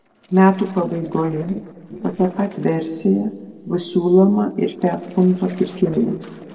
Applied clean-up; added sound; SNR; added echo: neural separator model SepFormer DNS4.